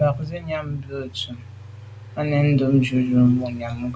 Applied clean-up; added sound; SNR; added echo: none; Engine; 18 dB; none.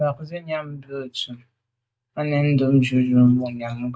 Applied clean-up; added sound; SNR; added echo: neural mask model DeepFilterNet 3.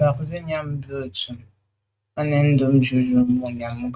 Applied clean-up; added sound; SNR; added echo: neural mask model RNNoise.